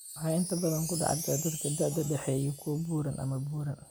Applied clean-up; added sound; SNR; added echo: none; Wind chime; 9 dB; none.